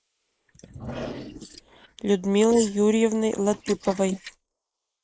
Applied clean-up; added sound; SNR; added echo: neural mask model Resemble Enhance denoiser.